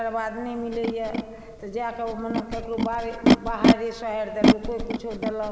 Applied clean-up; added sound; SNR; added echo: none; Animal; -4 dB; none.